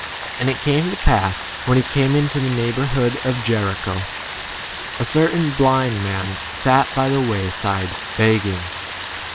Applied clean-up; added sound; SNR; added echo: none; Rain; 7 dB; none.